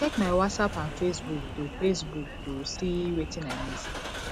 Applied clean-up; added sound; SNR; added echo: none; Engine starting / Car; 7 dB; none.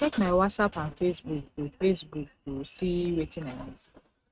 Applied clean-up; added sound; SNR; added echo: neural mask model RNNoise.